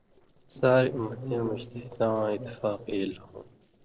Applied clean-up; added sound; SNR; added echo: neural separator model SepFormer DNS4.